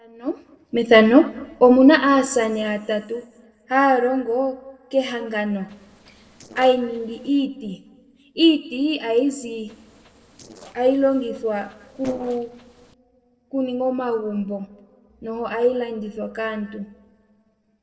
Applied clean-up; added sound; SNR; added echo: neural separator model SepFormer DNS4.